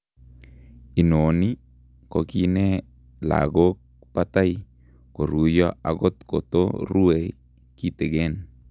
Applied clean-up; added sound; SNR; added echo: none; none; none; none.